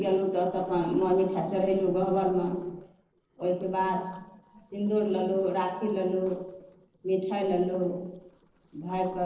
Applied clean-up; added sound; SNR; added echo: neural separator model SepFormer DNS4.